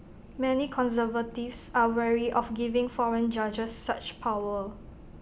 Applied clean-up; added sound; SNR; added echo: none; none; none; none.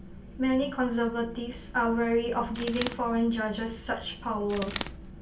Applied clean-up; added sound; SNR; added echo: none; Bird; 9 dB; reverberation time 0.2 s.